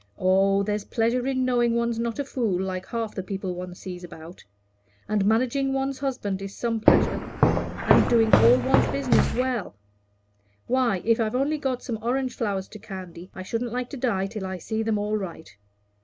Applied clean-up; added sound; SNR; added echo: none; Walk, footsteps; -3 dB; none.